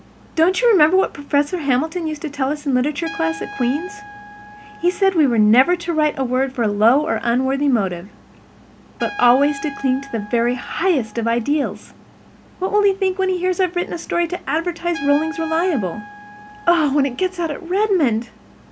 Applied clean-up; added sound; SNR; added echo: none; Trumpet; 19 dB; none.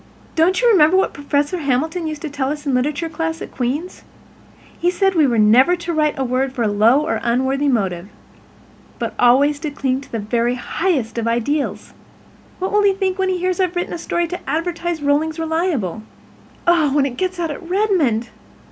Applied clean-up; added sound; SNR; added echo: none; none; none; none.